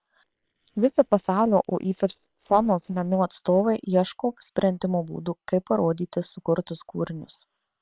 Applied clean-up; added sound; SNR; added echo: neural separator model SepFormer WHAM!.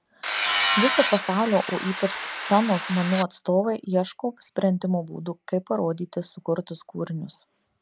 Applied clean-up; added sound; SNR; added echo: none; Tools; 2 dB; none.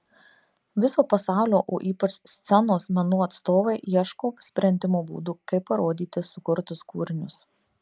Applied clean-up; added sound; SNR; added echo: none; none; none; none.